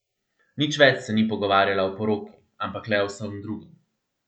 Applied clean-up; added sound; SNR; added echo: none; none; none; none.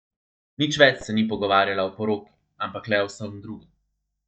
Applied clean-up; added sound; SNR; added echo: neural mask model DeepFilterNet 3.